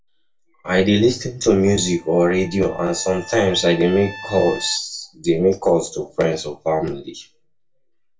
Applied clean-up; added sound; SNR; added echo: none; Trumpet; 18 dB; reverberation time 0.2 s.